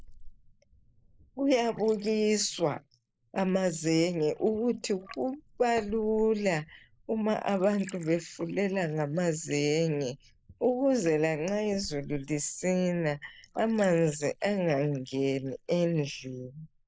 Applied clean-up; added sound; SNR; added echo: neural mask model Resemble Enhance denoiser.